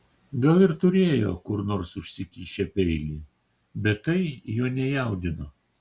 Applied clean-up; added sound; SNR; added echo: none; none; none; none.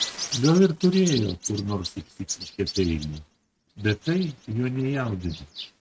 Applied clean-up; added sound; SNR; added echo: neural mask model RNNoise.